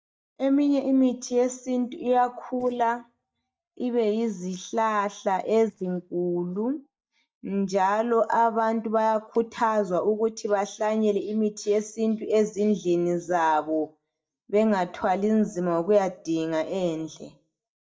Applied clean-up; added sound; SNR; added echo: neural mask model DeepFilterNet 3.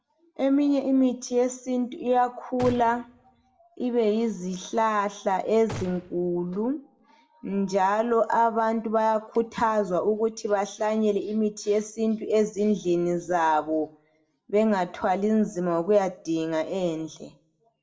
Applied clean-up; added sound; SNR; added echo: none; Gunshot, gunfire; 16 dB; reverberation time 0.4 s.